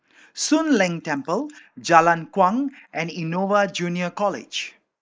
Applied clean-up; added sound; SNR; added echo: neural mask model Resemble Enhance denoiser.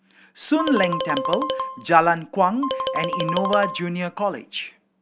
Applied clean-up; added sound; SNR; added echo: none; Marimba, xylophone; 3 dB; none.